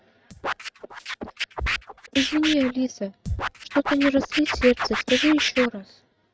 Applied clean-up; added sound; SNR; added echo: neural mask model RNNoise.